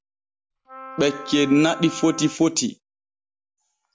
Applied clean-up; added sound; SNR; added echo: none; Wind instrument, woodwind instrument; 14 dB; none.